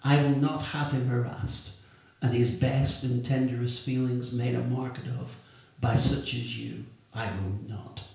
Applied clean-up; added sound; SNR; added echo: none; none; none; reverberation time 0.5 s.